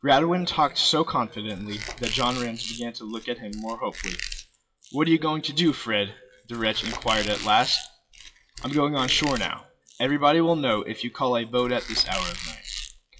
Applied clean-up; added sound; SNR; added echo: classical method WPE with log-MMSE.